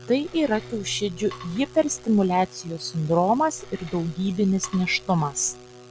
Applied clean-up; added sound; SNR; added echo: none; Bowed string instrument + Cutlery, silverware / Dishes, pots, and pans; 19 dB; none.